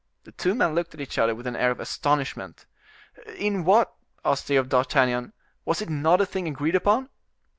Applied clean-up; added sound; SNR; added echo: none; none; none; none.